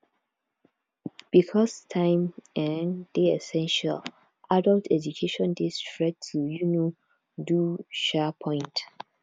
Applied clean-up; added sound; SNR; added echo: none; none; none; none.